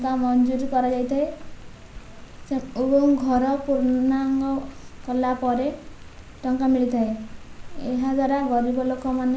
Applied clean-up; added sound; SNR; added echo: none; Rain; 14 dB; reverberation time 0.6 s.